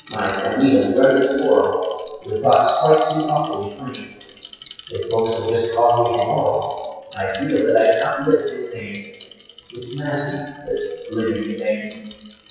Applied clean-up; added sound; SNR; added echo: classical method WPE with log-MMSE.